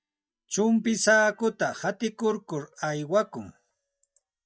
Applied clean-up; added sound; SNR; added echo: neural mask model DeepFilterNet 3.